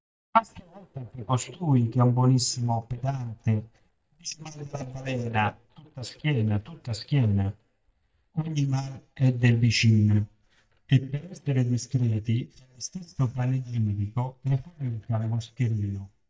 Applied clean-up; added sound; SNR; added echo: neural mask model DeepFilterNet 3.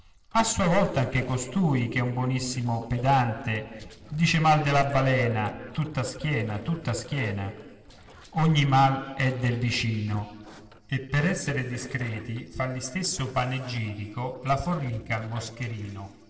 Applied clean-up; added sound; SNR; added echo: neural separator model SepFormer DNS4.